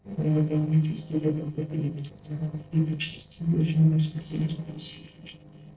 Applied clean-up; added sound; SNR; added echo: neural separator model SepFormer DNS4.